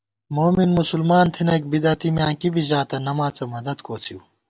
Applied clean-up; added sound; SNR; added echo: none; none; none; none.